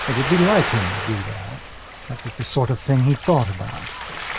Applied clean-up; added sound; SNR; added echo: none; Ocean; 7 dB; none.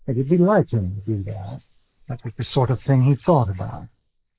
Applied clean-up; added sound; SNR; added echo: neural mask model Resemble Enhance denoiser.